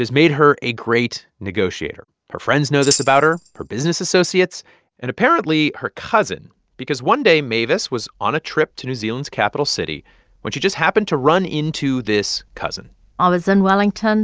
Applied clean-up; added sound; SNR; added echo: neural separator model SepFormer DNS4.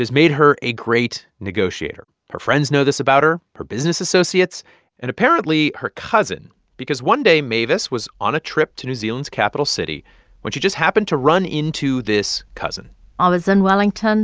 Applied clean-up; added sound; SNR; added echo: none; none; none; none.